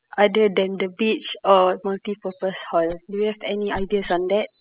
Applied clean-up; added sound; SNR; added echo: classical method spectral subtraction.